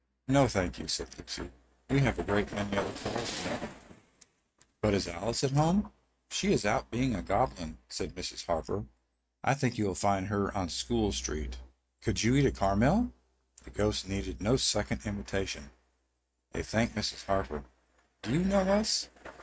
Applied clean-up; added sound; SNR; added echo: neural mask model RNNoise.